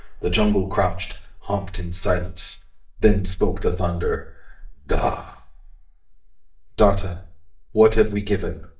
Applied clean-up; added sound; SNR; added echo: neural mask model DeepFilterNet 3.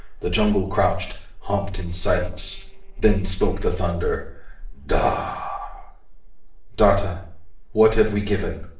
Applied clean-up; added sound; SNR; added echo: neural separator model SepFormer DNS4.